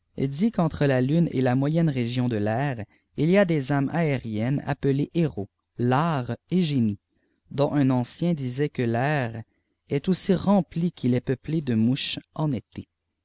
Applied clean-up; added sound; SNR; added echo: none; none; none; none.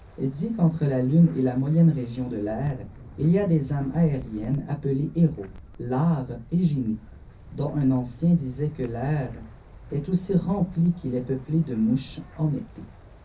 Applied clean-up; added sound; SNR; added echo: none; Wind; 19 dB; reverberation time 0.3 s.